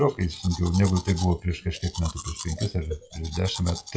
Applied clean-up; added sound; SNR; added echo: classical method WPE with log-MMSE.